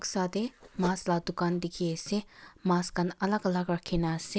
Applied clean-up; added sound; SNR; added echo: none; none; none; none.